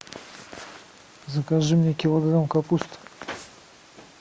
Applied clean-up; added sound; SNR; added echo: none; none; none; none.